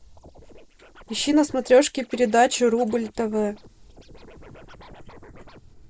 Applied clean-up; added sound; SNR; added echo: neural mask model Resemble Enhance denoiser.